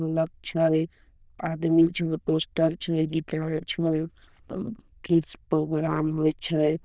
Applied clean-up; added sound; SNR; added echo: neural diffusion model UNIVERSE++.